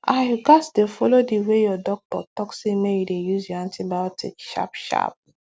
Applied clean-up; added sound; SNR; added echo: none; none; none; none.